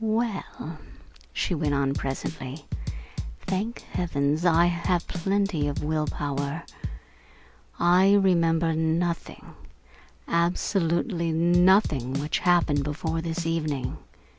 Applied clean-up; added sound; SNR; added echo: none; Drum / Drum kit; 7 dB; none.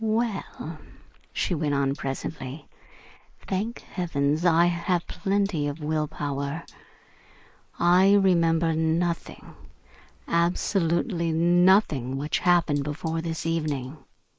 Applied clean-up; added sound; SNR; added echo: neural mask model Resemble Enhance denoiser.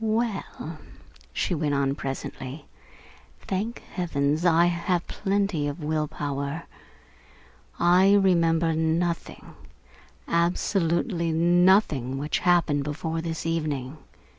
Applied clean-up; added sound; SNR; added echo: none; none; none; none.